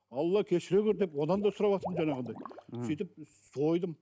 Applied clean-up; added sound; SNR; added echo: none; Liquid; 16 dB; none.